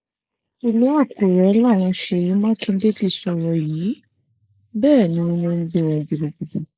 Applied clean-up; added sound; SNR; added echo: neural mask model Resemble Enhance denoiser.